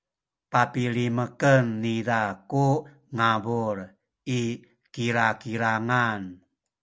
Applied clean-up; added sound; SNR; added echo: none; none; none; none.